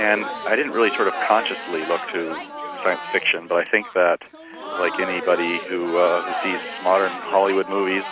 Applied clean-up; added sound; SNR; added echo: none; Crowd; 9 dB; none.